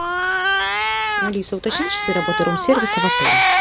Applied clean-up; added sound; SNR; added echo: none; Cat; -4 dB; none.